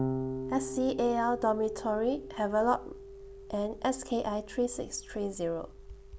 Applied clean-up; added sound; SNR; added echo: none; Electric guitar / Bass guitar; 9 dB; none.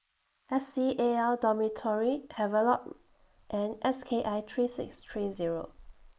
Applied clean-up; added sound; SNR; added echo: neural mask model Resemble Enhance denoiser.